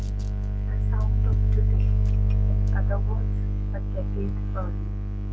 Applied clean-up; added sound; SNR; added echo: neural separator model SepFormer DNS4.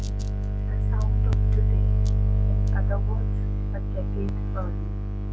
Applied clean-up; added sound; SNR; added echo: none; none; none; none.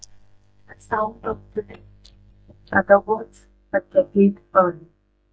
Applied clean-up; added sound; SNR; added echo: neural mask model DeepFilterNet 3.